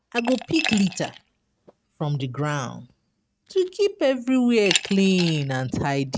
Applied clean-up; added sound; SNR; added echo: neural mask model RNNoise.